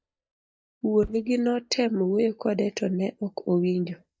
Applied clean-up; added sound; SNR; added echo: neural mask model DeepFilterNet 3.